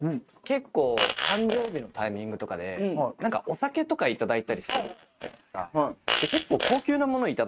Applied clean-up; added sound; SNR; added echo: neural mask model RNNoise.